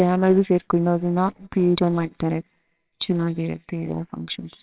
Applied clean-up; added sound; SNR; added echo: neural separator model SepFormer WHAMR!.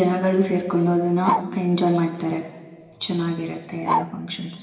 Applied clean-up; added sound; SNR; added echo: none; Bark; 7 dB; reverberation time 2.0 s.